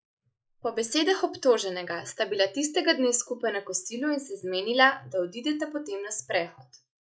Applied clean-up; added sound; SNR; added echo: neural mask model Resemble Enhance denoiser.